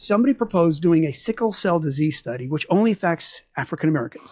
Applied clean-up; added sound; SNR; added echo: classical method log-MMSE.